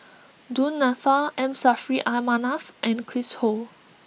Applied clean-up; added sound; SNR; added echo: none; none; none; none.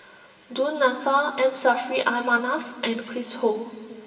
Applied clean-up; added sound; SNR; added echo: none; none; none; reverberation time 2.0 s.